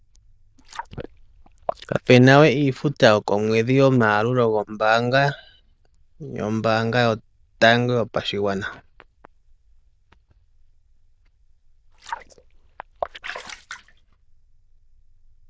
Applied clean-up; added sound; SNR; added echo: neural diffusion model UNIVERSE++.